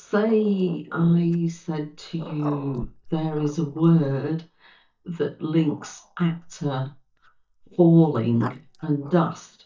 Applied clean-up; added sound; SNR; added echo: neural mask model DeepFilterNet 3.